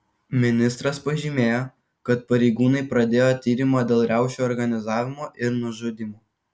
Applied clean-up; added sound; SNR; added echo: none; none; none; none.